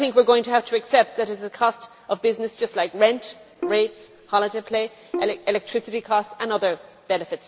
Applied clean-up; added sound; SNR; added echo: none; Bowed string instrument; 11 dB; none.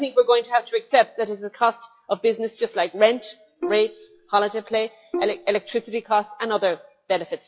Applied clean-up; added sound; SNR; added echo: classical method log-MMSE.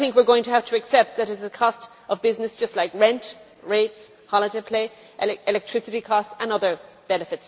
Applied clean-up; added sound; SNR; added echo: none; none; none; none.